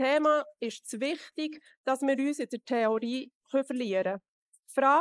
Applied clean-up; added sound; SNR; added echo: neural mask model Resemble Enhance denoiser.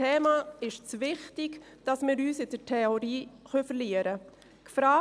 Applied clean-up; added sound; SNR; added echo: none; none; none; none.